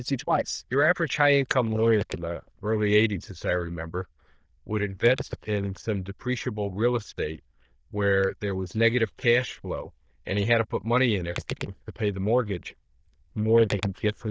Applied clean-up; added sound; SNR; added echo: neural diffusion model UNIVERSE++.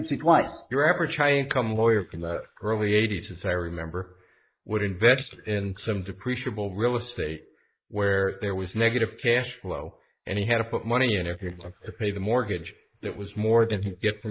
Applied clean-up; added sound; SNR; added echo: neural mask model Resemble Enhance denoiser.